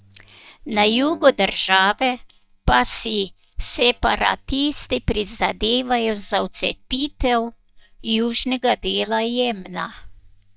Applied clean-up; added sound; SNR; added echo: neural mask model DeepFilterNet 3.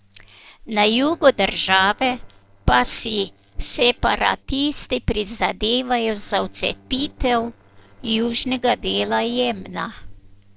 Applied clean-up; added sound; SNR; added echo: neural separator model SepFormer DNS4.